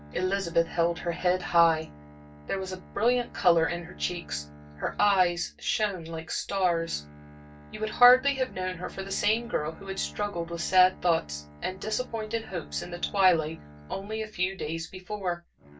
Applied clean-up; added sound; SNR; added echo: none; Bowed string instrument; 19 dB; reverberation time 0.2 s.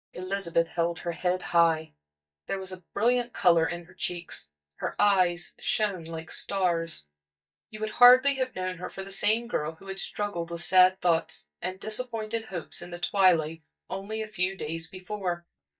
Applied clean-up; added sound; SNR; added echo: neural mask model DeepFilterNet 3.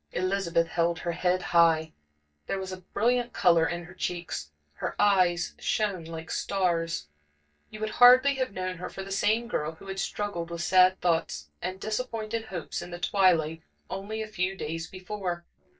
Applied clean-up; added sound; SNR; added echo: neural separator model SepFormer DNS4.